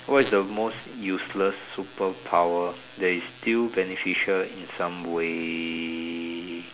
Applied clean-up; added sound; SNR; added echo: none; none; none; none.